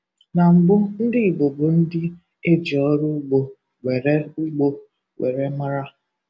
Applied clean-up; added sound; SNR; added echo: none; none; none; none.